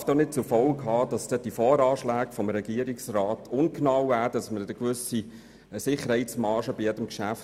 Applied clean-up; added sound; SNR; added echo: none; none; none; none.